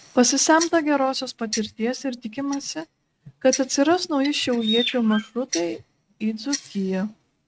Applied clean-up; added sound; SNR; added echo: neural mask model RNNoise.